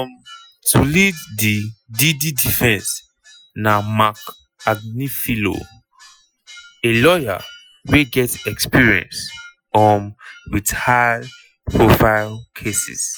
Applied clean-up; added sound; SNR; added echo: classical method Wiener filter.